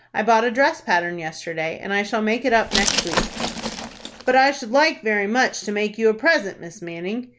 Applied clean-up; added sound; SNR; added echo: none; Glass; 6 dB; none.